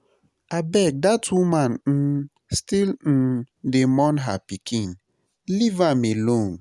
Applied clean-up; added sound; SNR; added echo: none; none; none; none.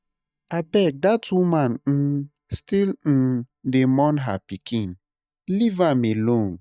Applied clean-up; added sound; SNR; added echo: neural mask model DeepFilterNet 3.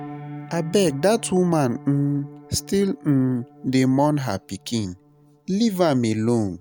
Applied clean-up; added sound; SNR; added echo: none; Piano; 20 dB; none.